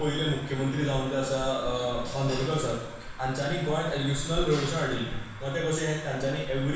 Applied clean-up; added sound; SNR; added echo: none; Fire; 10 dB; reverberation time 1.1 s.